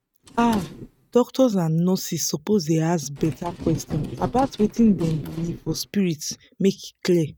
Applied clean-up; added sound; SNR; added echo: neural mask model RNNoise.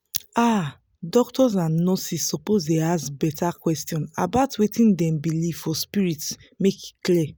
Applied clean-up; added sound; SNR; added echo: none; none; none; none.